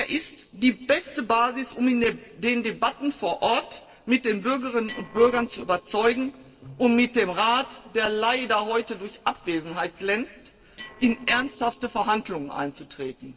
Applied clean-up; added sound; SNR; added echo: neural separator model SepFormer DNS4.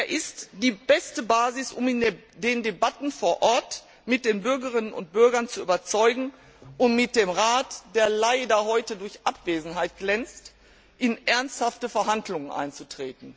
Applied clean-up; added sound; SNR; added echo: none; none; none; none.